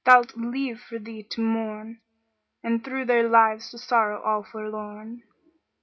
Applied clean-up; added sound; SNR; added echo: none; none; none; reverberation time 0.3 s.